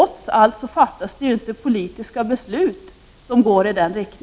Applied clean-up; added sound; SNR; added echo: none; none; none; none.